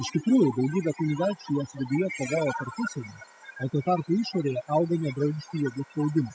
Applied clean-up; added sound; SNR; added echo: classical method spectral subtraction.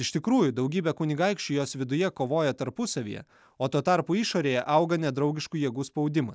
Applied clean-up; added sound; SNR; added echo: none; none; none; none.